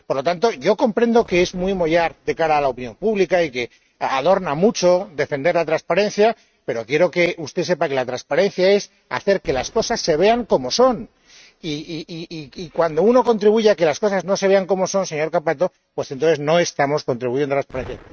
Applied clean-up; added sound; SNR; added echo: neural mask model RNNoise.